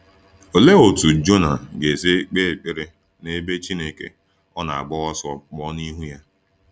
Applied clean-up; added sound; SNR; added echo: none; none; none; none.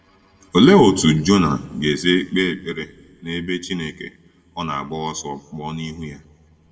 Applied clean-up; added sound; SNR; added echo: none; none; none; reverberation time 2.0 s.